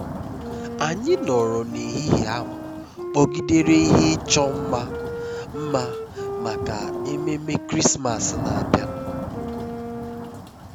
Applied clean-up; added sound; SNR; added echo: none; Thunder / Rain + Wind instrument, woodwind instrument; 5 dB; none.